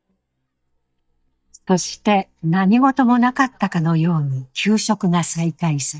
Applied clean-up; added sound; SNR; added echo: neural mask model DeepFilterNet 3.